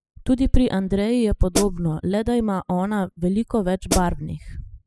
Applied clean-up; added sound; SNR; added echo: classical method spectral subtraction.